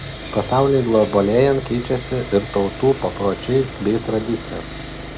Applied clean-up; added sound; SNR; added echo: none; Sawing; 11 dB; none.